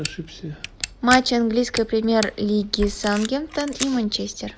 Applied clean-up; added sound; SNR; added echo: none; Camera; 11 dB; none.